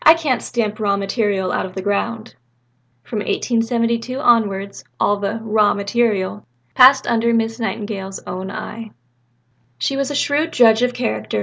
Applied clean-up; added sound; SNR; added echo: none; none; none; none.